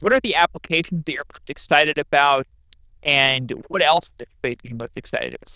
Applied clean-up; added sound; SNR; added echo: neural diffusion model UNIVERSE++.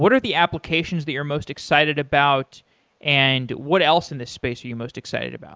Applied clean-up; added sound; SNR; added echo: none; none; none; none.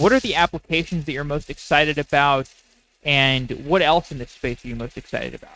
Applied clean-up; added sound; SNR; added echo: neural mask model RNNoise.